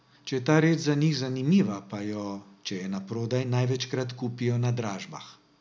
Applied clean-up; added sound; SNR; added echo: none; none; none; none.